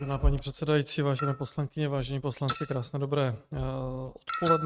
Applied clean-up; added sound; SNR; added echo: neural mask model RNNoise.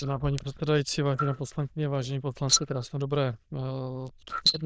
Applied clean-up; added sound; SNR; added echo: neural diffusion model UNIVERSE++.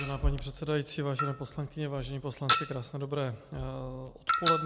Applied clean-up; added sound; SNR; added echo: none; Chink, clink; -4 dB; none.